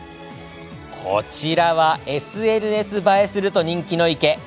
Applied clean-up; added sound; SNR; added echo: none; none; none; none.